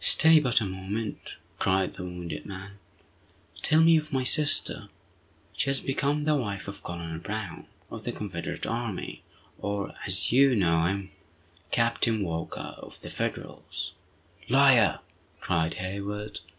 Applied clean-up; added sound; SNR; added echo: none; none; none; none.